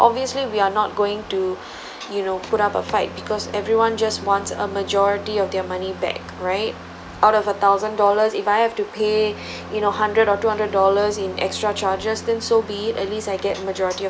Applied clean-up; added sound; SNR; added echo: none; Brass instrument; 17 dB; none.